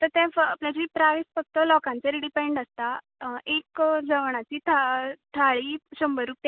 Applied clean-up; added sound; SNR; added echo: none; none; none; none.